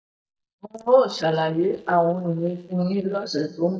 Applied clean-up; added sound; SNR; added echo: neural mask model DeepFilterNet 3.